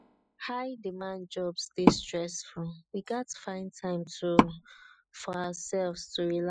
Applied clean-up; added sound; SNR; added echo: classical method spectral subtraction.